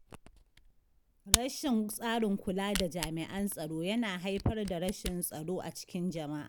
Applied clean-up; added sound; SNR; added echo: none; Camera; 6 dB; none.